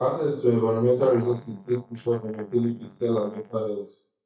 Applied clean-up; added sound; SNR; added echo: neural mask model DeepFilterNet 3.